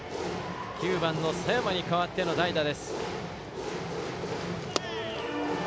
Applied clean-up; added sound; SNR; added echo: none; none; none; none.